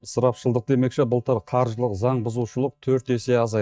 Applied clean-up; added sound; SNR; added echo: neural mask model DeepFilterNet 3.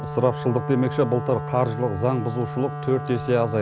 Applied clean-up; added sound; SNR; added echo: none; Wind instrument, woodwind instrument; 8 dB; none.